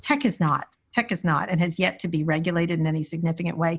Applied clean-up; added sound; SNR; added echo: neural mask model Resemble Enhance denoiser.